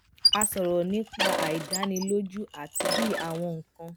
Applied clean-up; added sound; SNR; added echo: none; Sink (filling or washing) + Squeak; 0 dB; none.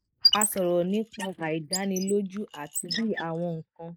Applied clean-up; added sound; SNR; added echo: neural mask model Resemble Enhance denoiser.